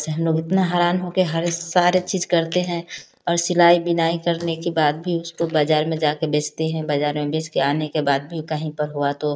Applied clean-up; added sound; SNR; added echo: neural mask model DeepFilterNet 3.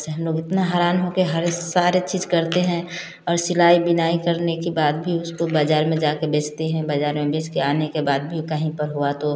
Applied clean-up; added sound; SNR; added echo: none; none; none; none.